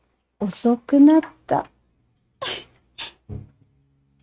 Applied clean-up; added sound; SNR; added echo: neural mask model RNNoise.